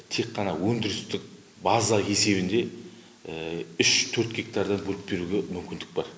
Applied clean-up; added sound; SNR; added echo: none; none; none; none.